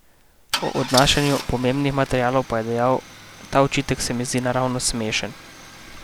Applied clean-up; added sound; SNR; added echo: none; Idling / Engine starting / Car; 12 dB; none.